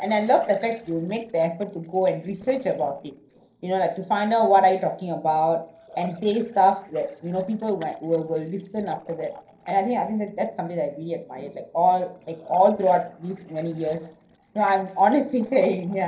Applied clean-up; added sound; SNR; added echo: neural separator model SepFormer DNS4.